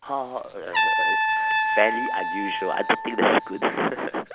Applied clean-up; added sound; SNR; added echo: none; Trumpet; 0 dB; none.